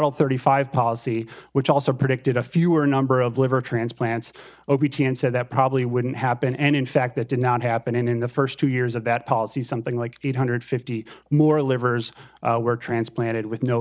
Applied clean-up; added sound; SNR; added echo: none; none; none; none.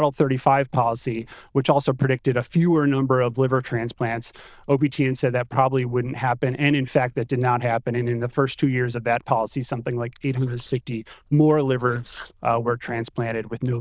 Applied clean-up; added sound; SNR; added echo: neural diffusion model UNIVERSE++.